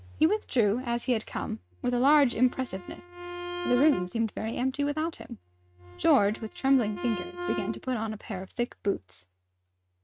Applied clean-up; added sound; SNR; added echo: neural mask model RNNoise.